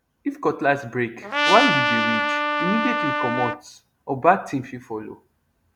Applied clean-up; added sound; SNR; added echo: none; Trumpet; -2 dB; none.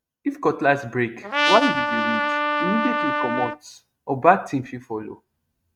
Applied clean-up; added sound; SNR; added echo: neural mask model RNNoise.